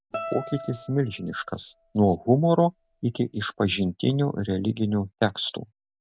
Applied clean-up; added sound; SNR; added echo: none; Guitar; 15 dB; none.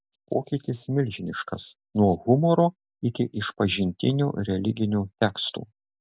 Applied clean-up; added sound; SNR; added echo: none; none; none; none.